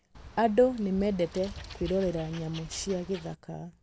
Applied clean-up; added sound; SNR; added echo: none; Wild animals; 15 dB; none.